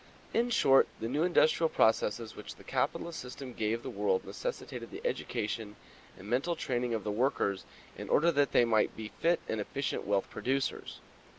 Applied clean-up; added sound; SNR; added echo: none; none; none; none.